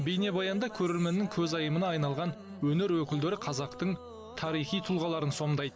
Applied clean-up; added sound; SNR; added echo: none; none; none; none.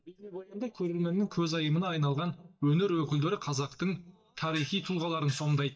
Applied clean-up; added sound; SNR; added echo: neural mask model DeepFilterNet 3.